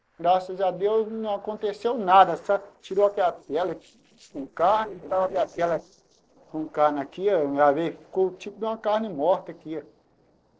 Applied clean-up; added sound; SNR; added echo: neural separator model SepFormer DNS4.